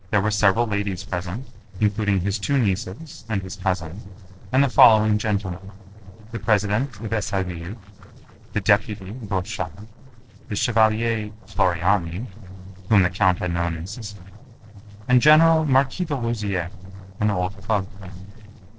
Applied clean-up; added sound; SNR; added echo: neural separator model SepFormer DNS4.